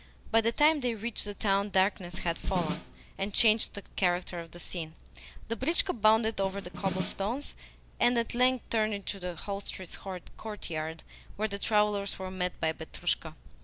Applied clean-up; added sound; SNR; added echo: none; Snare drum; 7 dB; none.